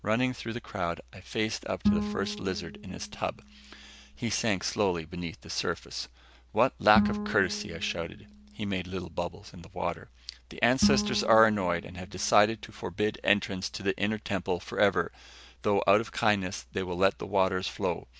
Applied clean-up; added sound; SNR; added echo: none; Bowed string instrument; 6 dB; none.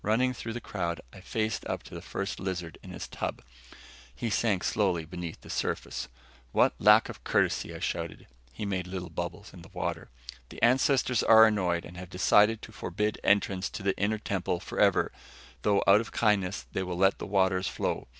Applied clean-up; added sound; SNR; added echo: none; none; none; none.